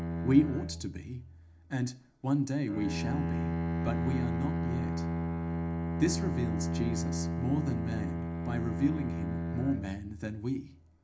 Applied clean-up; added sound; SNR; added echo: none; Bowed string instrument; 0 dB; reverberation time 0.4 s.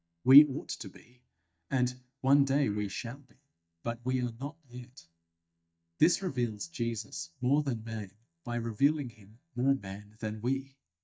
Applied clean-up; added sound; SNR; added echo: neural mask model DeepFilterNet 3.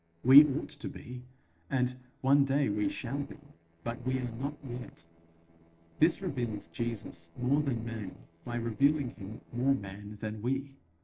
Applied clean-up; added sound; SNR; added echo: neural separator model SepFormer DNS4.